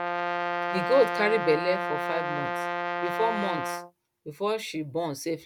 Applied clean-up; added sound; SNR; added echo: none; Brass instrument; 2 dB; none.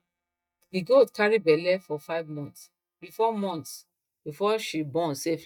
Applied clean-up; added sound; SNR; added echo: neural mask model DeepFilterNet 3.